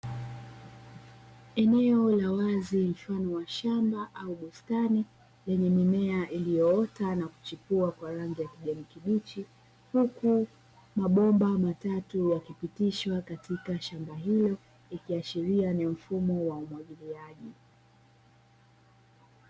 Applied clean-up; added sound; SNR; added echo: none; none; none; none.